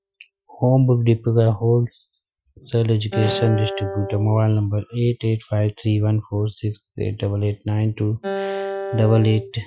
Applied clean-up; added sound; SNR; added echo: classical method Wiener filter.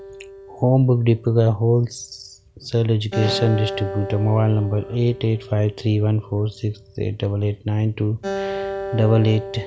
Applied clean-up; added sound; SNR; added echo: none; Acoustic guitar; 12 dB; none.